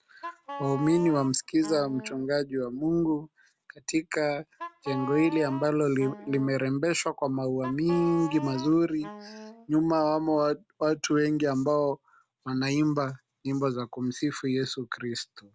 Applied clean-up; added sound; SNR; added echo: none; Wind instrument, woodwind instrument; 13 dB; none.